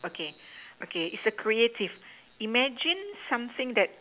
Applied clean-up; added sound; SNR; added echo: none; none; none; none.